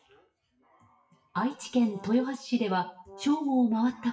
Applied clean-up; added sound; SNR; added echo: classical method WPE with log-MMSE.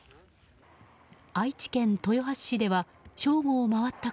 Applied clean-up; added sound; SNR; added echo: none; none; none; none.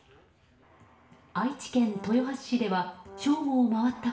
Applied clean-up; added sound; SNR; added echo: none; Brass instrument; 20 dB; reverberation time 0.7 s.